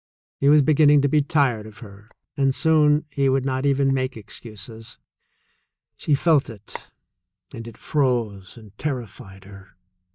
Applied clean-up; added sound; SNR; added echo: neural mask model DeepFilterNet 3.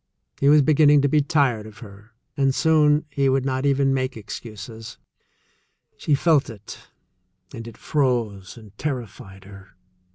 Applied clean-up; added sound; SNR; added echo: none; none; none; none.